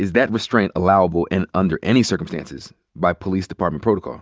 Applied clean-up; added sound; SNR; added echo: none; none; none; none.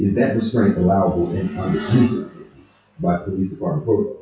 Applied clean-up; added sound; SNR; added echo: classical method WPE with log-MMSE.